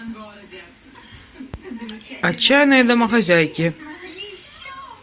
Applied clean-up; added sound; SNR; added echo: none; none; none; none.